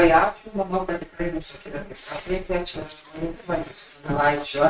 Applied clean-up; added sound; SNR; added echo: neural mask model RNNoise.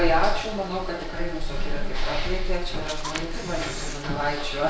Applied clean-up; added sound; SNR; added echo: none; Camera; 14 dB; none.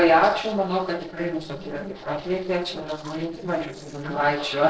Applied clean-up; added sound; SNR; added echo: neural separator model SepFormer DNS4.